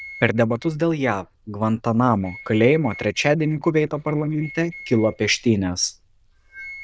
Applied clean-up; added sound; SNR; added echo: neural diffusion model UNIVERSE++.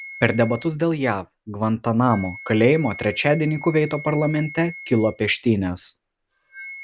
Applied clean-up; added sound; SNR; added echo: none; Wind instrument, woodwind instrument; 18 dB; none.